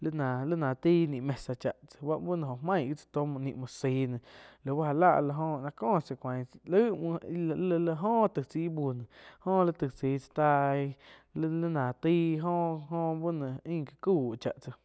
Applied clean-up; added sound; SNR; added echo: none; none; none; none.